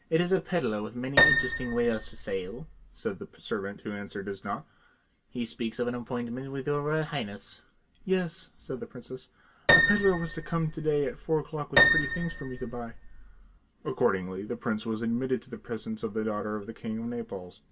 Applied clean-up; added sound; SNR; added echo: none; Piano; -3 dB; reverberation time 0.1 s.